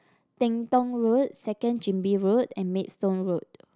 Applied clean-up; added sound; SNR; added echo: none; none; none; none.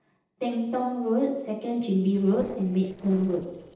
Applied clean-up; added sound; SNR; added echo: neural separator model SepFormer DNS4.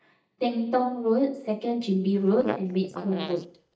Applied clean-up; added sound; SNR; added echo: neural mask model DeepFilterNet 3.